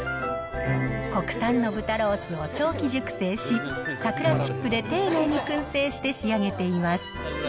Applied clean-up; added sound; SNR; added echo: none; Bowed string instrument; 9 dB; none.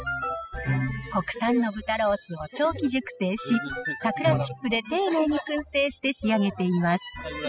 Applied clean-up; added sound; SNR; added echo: classical method spectral subtraction.